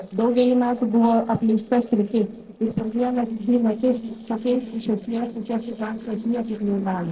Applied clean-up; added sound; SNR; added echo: neural separator model SepFormer DNS4.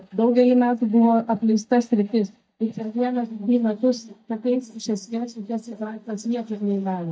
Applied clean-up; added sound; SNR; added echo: neural mask model DeepFilterNet 3.